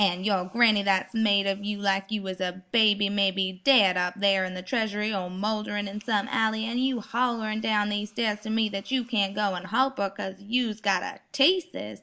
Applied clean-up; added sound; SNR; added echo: neural mask model Resemble Enhance denoiser.